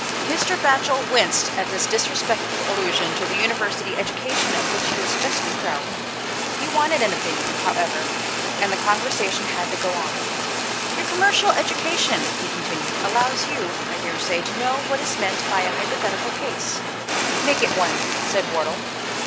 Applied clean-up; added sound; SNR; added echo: none; Fire; 0 dB; none.